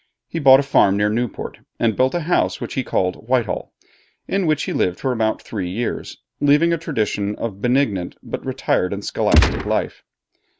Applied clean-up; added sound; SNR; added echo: none; Gunshot, gunfire; -3 dB; none.